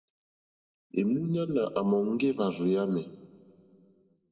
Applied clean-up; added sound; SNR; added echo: none; none; none; reverberation time 1.1 s.